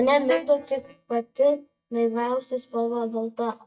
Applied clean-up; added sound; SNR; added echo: neural mask model DeepFilterNet 3.